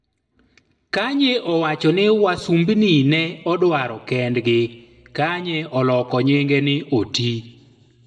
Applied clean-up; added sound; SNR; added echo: none; none; none; reverberation time 0.9 s.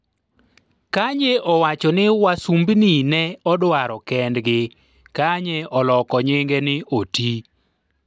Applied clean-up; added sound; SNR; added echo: none; none; none; none.